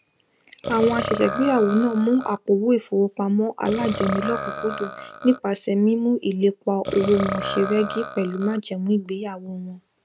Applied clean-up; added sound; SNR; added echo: none; Burping, eructation; 10 dB; none.